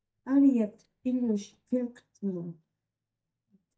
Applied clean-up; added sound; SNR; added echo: neural mask model DeepFilterNet 3.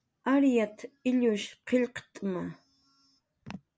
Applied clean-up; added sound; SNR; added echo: none; none; none; none.